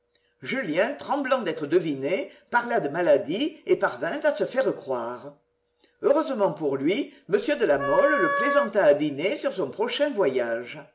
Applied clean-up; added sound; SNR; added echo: none; Wind instrument, woodwind instrument; 3 dB; none.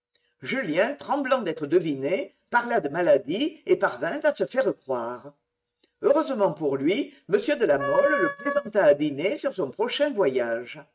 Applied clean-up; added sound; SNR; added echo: neural mask model RNNoise.